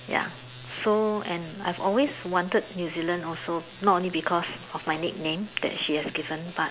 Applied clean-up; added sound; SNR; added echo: none; none; none; none.